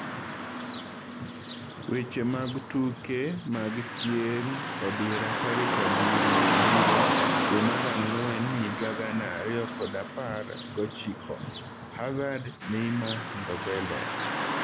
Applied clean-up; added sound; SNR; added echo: none; Car passing by / Traffic noise, roadway noise; -2 dB; none.